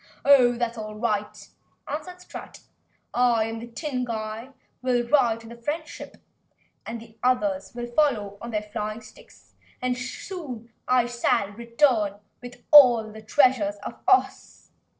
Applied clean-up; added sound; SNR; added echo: neural separator model SepFormer DNS4.